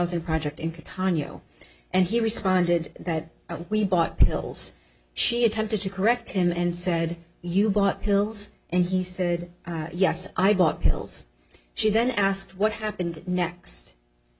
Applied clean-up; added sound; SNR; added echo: none; none; none; none.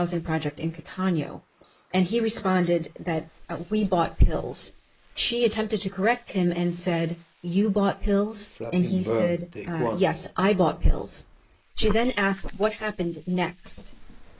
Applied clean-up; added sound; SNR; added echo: neural mask model Resemble Enhance denoiser.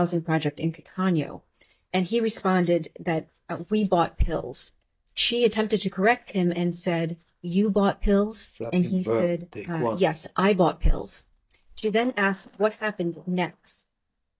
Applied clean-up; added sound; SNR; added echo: neural mask model DeepFilterNet 3.